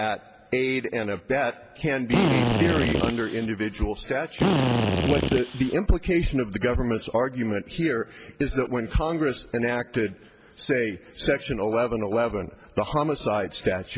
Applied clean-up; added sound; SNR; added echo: none; Drill; -2 dB; none.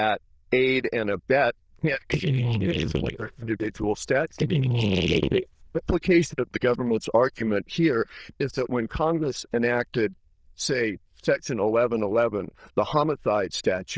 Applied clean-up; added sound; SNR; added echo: neural diffusion model UNIVERSE++.